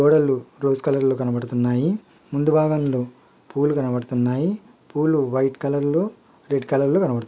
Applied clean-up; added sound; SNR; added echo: none; none; none; none.